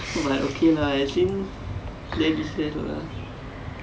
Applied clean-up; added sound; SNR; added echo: none; Dog; 14 dB; none.